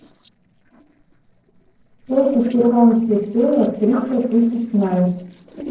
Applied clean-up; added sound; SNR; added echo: neural separator model SepFormer DNS4.